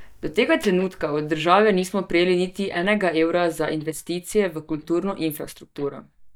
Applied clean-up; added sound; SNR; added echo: neural mask model DeepFilterNet 3.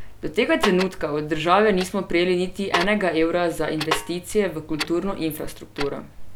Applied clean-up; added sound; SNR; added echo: none; Snare drum + Clock; 9 dB; none.